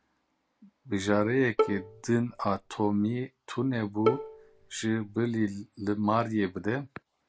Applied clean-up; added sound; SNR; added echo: none; Bowed string instrument; 4 dB; none.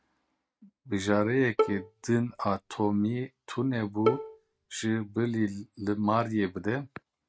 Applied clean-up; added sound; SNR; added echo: neural mask model RNNoise.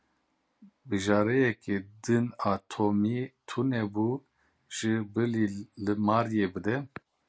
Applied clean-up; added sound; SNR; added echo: none; none; none; none.